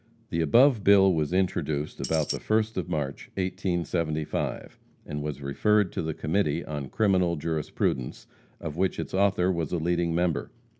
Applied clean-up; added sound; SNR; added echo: none; Tambourine; 8 dB; none.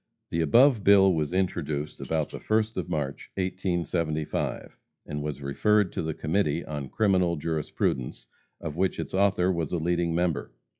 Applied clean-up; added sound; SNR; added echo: classical method log-MMSE.